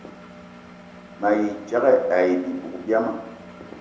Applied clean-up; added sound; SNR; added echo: none; Engine; 19 dB; reverberation time 0.7 s.